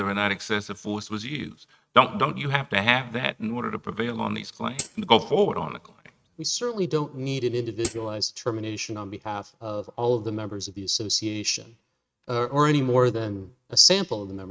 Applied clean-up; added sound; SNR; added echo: neural mask model RNNoise.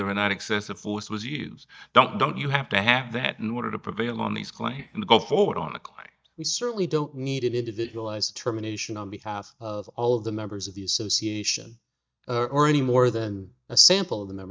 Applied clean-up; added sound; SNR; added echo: neural mask model DeepFilterNet 3.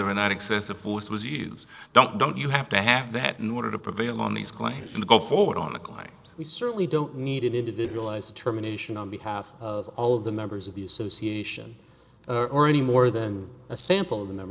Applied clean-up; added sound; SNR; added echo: neural separator model SepFormer DNS4.